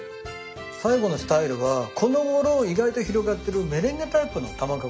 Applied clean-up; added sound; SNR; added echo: none; none; none; none.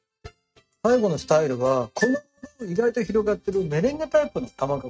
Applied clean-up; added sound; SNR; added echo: neural mask model RNNoise.